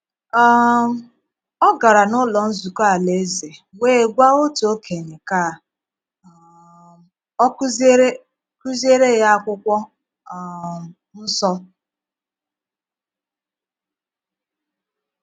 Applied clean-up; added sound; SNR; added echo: none; none; none; none.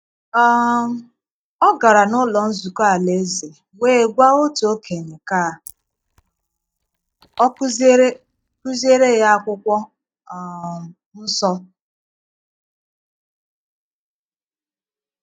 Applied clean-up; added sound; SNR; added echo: neural mask model DeepFilterNet 3.